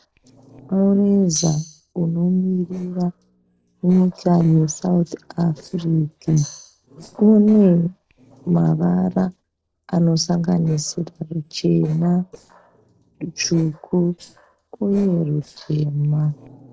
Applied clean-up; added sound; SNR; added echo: neural separator model SepFormer DNS4.